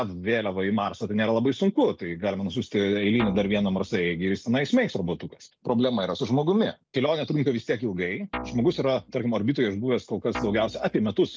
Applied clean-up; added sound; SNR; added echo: none; Guitar; 13 dB; none.